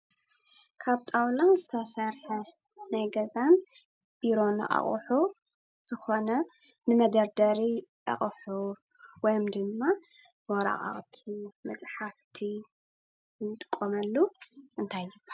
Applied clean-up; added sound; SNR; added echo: none; none; none; none.